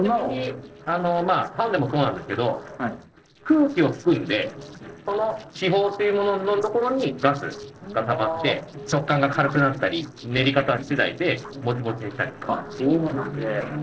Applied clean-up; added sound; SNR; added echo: neural separator model SepFormer DNS4.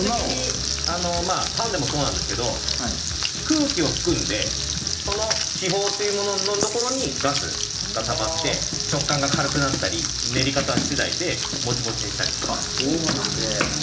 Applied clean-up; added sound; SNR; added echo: none; Frying (food); 1 dB; reverberation time 0.4 s.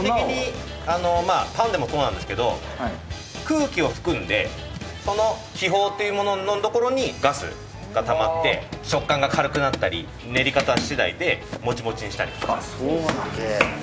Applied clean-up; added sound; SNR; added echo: none; none; none; none.